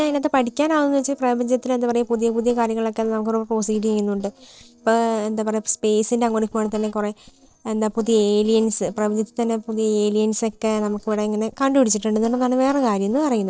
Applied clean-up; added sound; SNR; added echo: neural separator model SepFormer DNS4.